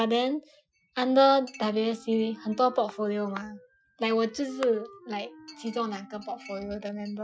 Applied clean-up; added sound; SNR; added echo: classical method Wiener filter.